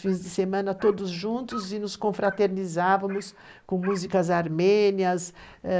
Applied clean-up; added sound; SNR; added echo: neural mask model Resemble Enhance denoiser.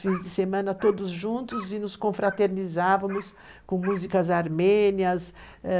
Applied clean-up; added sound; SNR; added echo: none; Dog; 19 dB; none.